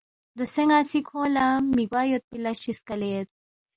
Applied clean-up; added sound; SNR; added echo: none; none; none; none.